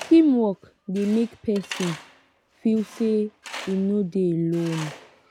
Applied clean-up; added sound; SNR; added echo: none; Tools; 18 dB; none.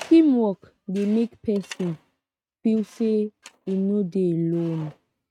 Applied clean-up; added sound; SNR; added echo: neural mask model RNNoise.